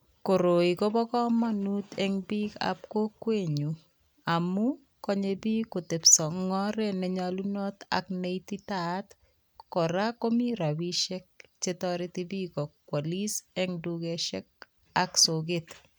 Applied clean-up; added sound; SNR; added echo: none; none; none; none.